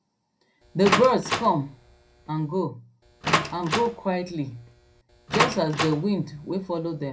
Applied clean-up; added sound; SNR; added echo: none; Door; 4 dB; reverberation time 0.2 s.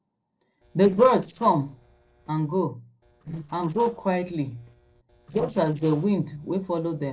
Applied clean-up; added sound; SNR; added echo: neural separator model SepFormer DNS4.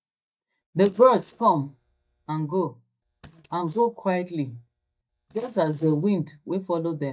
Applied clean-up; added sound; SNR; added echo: neural mask model DeepFilterNet 3.